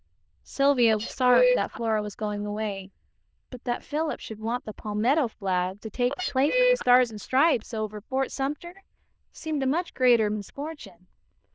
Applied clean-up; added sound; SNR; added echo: neural diffusion model UNIVERSE++.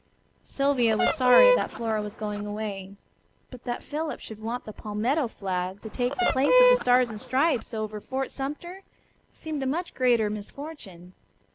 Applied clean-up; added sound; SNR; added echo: none; Fowl; -3 dB; none.